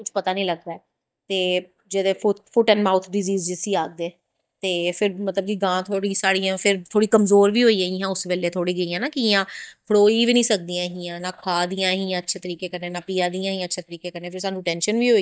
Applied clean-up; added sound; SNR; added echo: neural mask model DeepFilterNet 3.